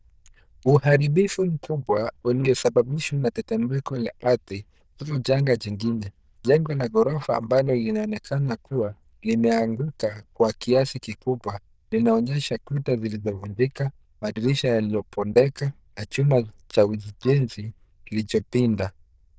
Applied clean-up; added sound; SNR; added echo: neural diffusion model UNIVERSE++.